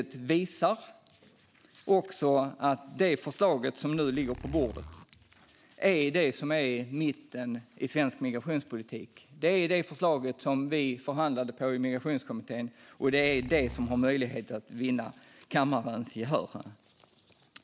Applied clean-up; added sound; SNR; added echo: none; Zipper (clothing); 14 dB; none.